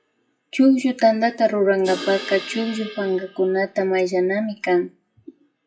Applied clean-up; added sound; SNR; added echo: classical method WPE with log-MMSE.